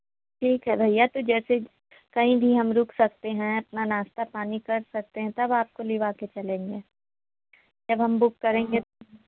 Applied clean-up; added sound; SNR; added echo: none; none; none; none.